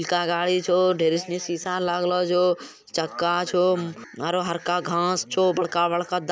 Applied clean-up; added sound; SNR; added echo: none; none; none; none.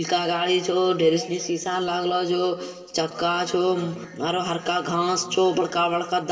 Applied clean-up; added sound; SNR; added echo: none; none; none; reverberation time 2.3 s.